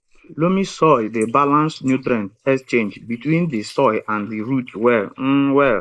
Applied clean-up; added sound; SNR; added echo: neural mask model Resemble Enhance denoiser.